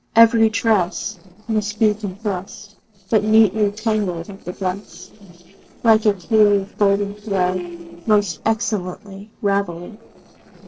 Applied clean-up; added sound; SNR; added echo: neural separator model SepFormer DNS4.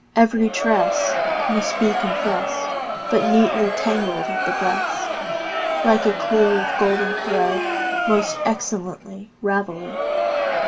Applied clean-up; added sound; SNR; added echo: none; Crowd; 1 dB; reverberation time 0.2 s.